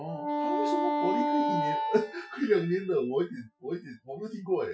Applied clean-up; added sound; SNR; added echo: classical method Wiener filter.